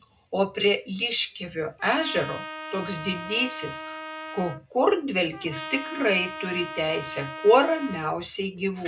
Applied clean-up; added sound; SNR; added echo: none; Trumpet; 11 dB; reverberation time 0.2 s.